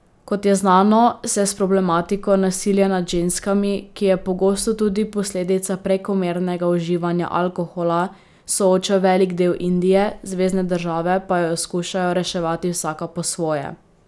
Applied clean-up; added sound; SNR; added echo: none; none; none; none.